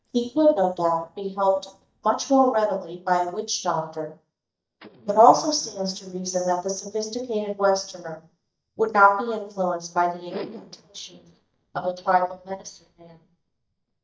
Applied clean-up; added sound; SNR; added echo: neural mask model DeepFilterNet 3.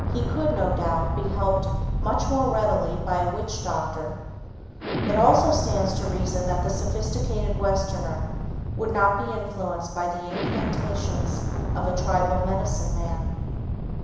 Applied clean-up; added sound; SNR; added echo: none; Explosion; 0 dB; reverberation time 1.0 s.